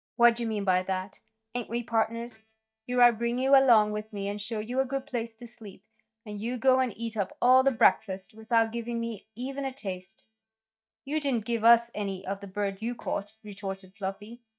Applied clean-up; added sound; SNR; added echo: neural mask model DeepFilterNet 3.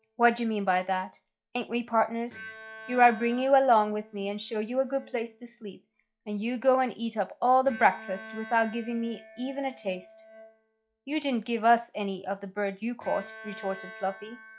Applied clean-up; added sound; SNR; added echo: classical method log-MMSE.